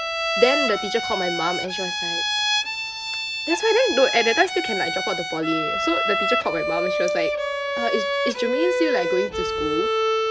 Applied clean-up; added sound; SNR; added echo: none; Bowed string instrument; -1 dB; none.